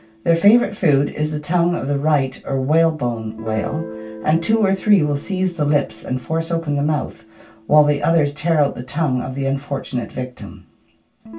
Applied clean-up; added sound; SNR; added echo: none; Guitar; 19 dB; reverberation time 0.2 s.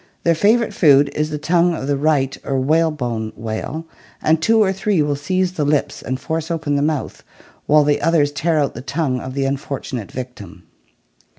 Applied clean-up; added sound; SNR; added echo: none; none; none; none.